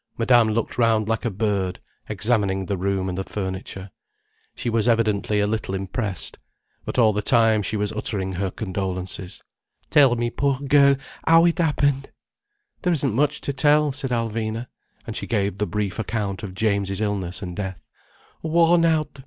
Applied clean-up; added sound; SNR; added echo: none; none; none; none.